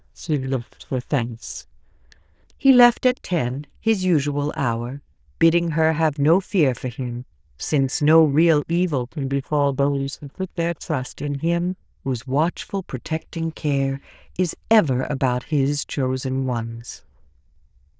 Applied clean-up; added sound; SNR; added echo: neural diffusion model UNIVERSE++.